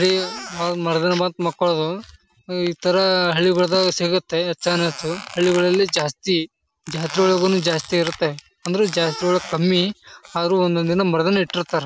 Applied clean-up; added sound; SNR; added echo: none; Squeak; 17 dB; none.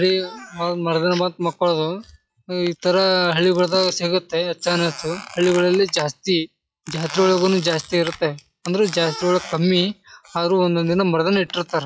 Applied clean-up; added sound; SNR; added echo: classical method log-MMSE.